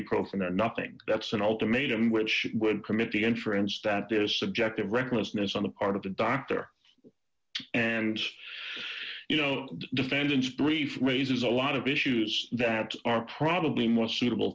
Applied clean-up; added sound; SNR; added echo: none; none; none; none.